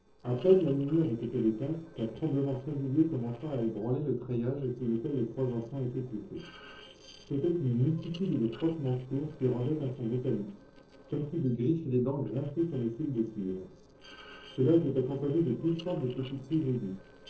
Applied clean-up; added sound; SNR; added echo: neural separator model SepFormer DNS4.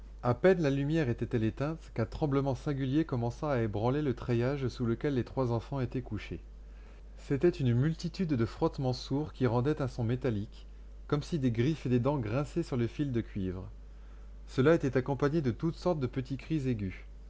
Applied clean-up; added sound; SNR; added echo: none; none; none; none.